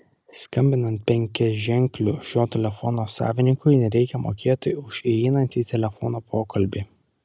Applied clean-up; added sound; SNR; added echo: none; none; none; none.